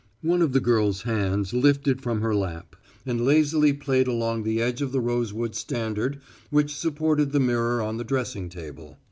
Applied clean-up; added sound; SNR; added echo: none; none; none; none.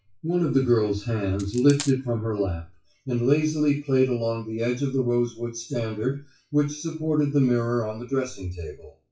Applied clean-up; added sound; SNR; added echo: classical method WPE with log-MMSE.